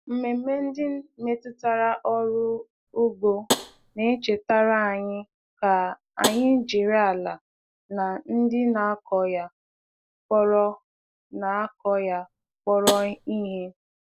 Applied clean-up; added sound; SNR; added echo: none; Tap; 7 dB; none.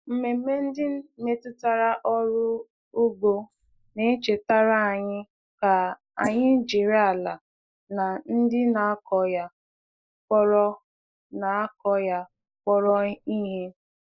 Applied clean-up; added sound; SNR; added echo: neural mask model Resemble Enhance denoiser.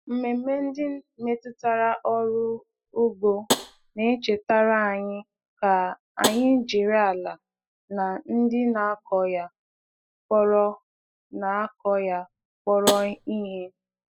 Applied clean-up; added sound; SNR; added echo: classical method spectral subtraction.